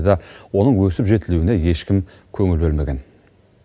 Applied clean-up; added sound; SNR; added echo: none; none; none; none.